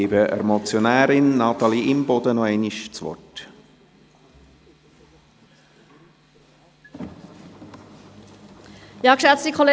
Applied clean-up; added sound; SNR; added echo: none; none; none; none.